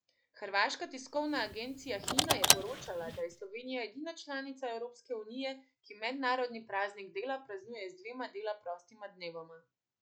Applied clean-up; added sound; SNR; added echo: none; Car; -4 dB; none.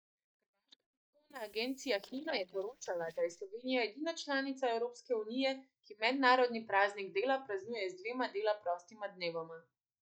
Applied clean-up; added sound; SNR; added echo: neural mask model DeepFilterNet 3.